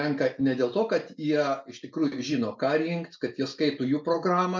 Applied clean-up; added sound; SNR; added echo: none; none; none; none.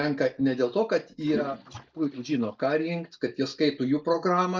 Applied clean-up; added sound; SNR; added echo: neural mask model DeepFilterNet 3.